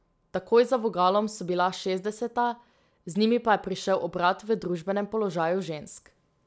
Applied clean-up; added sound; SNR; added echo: none; none; none; none.